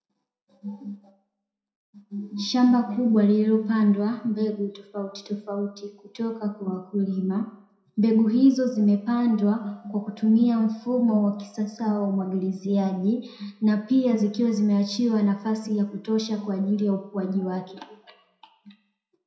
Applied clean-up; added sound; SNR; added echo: none; none; none; reverberation time 0.6 s.